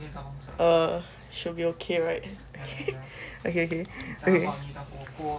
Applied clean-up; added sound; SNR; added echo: none; none; none; none.